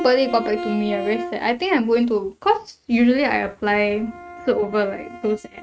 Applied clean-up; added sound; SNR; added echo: neural mask model RNNoise.